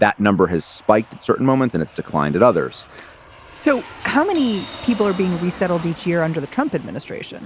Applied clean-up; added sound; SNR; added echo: none; Crash cymbal + Aircraft; 19 dB; none.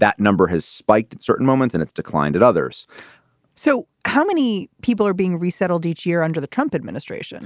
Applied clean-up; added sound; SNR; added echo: none; none; none; none.